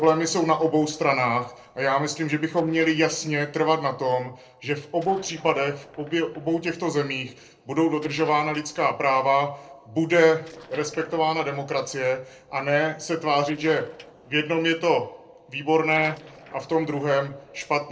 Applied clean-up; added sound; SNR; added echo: neural separator model SepFormer DNS4.